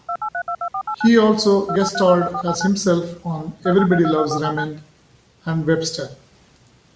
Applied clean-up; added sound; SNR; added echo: none; Telephone; 6 dB; none.